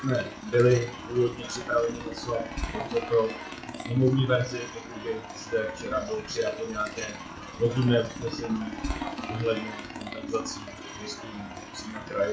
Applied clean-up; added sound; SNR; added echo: classical method WPE with log-MMSE.